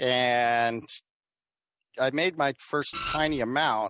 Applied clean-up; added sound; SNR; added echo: none; Printer; 8 dB; none.